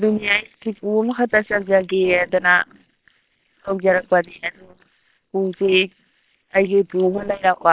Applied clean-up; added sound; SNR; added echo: neural separator model SepFormer WHAM!.